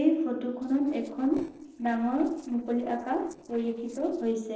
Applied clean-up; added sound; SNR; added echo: neural separator model SepFormer DNS4.